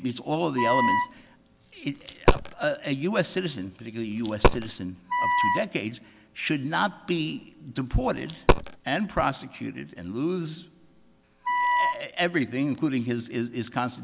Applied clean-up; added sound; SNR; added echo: none; Coin (dropping) + Wind instrument, woodwind instrument; -3 dB; none.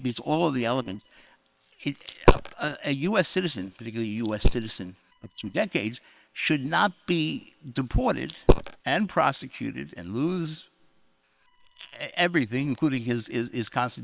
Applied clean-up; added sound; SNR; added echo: neural separator model SepFormer WHAM!.